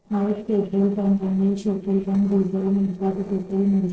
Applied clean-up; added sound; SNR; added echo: neural separator model SepFormer DNS4.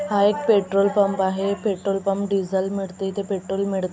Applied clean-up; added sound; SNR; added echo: none; none; none; none.